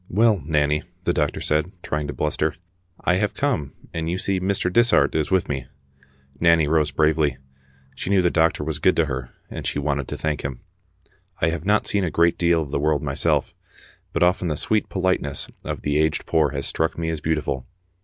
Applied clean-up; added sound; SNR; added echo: none; none; none; none.